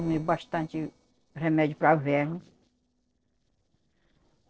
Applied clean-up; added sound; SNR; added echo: neural separator model SepFormer DNS4.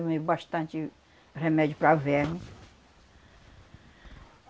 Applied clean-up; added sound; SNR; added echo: none; none; none; none.